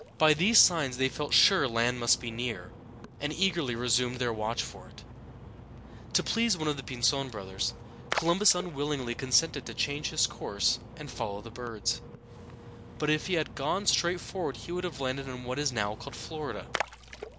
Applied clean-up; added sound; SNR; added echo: none; Splash, splatter; 13 dB; none.